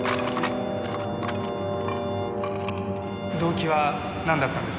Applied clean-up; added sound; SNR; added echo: none; Bowed string instrument; 20 dB; none.